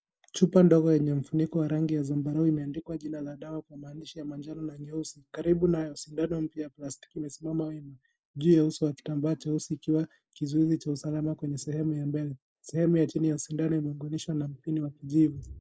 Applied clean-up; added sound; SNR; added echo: neural mask model Resemble Enhance denoiser.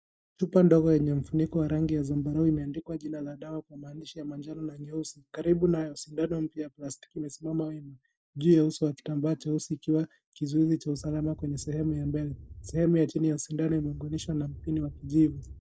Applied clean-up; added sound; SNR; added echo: neural mask model DeepFilterNet 3.